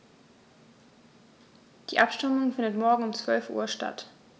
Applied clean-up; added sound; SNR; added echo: none; none; none; none.